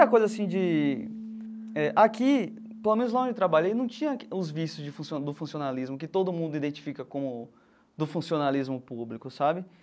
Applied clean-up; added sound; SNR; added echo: none; Piano; 15 dB; none.